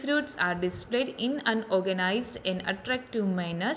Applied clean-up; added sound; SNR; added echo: none; none; none; none.